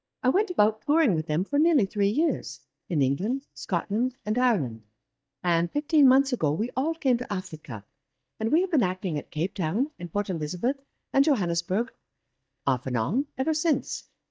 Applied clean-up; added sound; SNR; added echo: neural mask model DeepFilterNet 3.